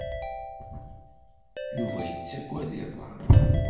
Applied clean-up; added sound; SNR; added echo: none; Ringtone / Keyboard (musical); 11 dB; reverberation time 0.9 s.